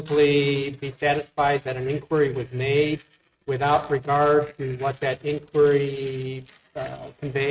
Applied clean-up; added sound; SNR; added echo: neural mask model RNNoise.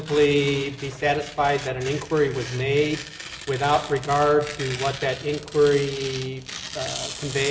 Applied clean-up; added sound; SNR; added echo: none; Tearing; 13 dB; none.